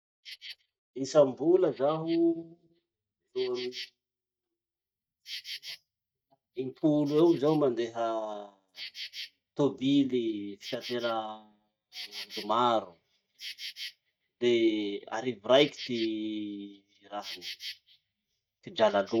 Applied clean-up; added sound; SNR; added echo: neural mask model DeepFilterNet 3.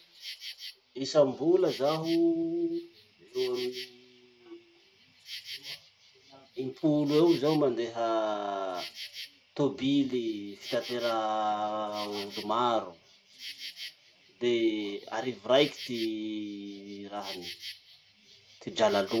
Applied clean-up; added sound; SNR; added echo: none; Insect; 16 dB; none.